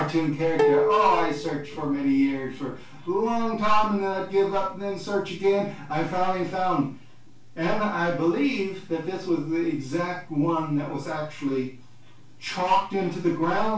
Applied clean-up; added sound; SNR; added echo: none; Plucked string instrument; 2 dB; reverberation time 0.3 s.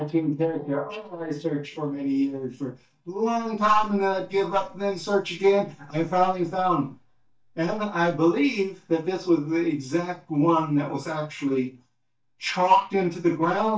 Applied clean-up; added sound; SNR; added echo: neural mask model DeepFilterNet 3.